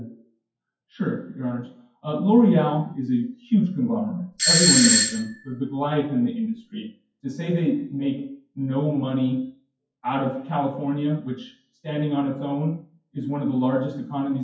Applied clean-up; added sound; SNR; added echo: classical method WPE with log-MMSE.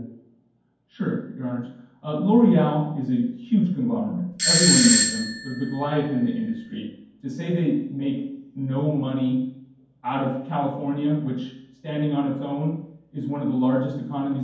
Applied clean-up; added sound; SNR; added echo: none; Doorbell; -2 dB; reverberation time 0.9 s.